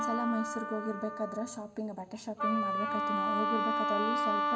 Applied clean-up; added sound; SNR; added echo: none; Wind instrument, woodwind instrument; -3 dB; reverberation time 0.4 s.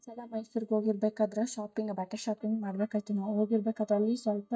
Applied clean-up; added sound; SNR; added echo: neural mask model DeepFilterNet 3.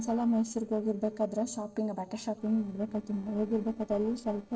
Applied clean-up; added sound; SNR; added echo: neural separator model SepFormer DNS4.